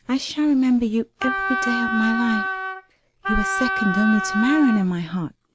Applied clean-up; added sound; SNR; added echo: none; Wind instrument, woodwind instrument; 3 dB; none.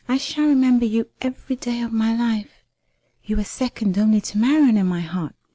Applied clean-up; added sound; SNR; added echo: none; none; none; none.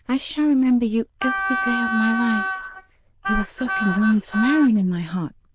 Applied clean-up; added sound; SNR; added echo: neural diffusion model UNIVERSE++.